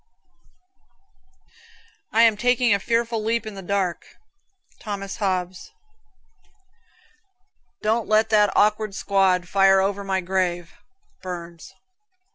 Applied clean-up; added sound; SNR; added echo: none; none; none; none.